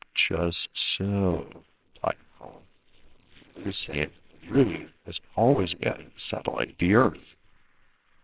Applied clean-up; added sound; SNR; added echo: neural separator model SepFormer WHAMR!.